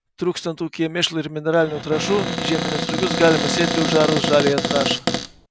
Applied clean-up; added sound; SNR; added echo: none; Cupboard open or close; 2 dB; none.